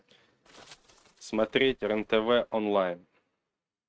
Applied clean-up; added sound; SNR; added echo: neural mask model RNNoise.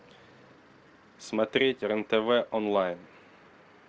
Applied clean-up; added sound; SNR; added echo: none; none; none; none.